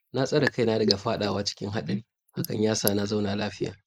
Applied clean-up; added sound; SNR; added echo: neural mask model Resemble Enhance denoiser.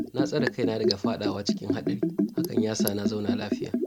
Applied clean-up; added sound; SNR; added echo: none; Liquid; -3 dB; none.